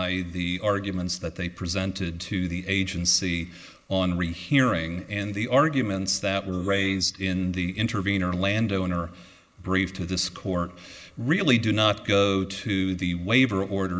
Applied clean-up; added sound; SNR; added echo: neural mask model Resemble Enhance denoiser.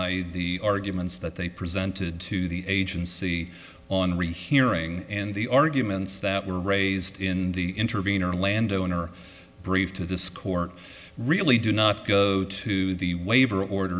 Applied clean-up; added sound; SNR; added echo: none; none; none; none.